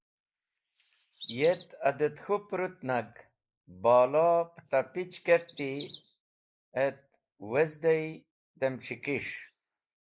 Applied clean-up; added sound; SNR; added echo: neural mask model Resemble Enhance denoiser.